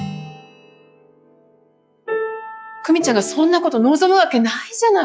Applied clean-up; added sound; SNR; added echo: classical method log-MMSE.